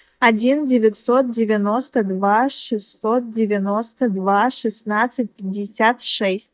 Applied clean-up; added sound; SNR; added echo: neural mask model DeepFilterNet 3.